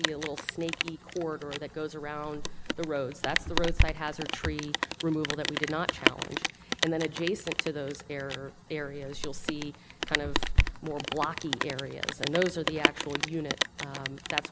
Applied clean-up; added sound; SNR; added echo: none; Rain; -2 dB; none.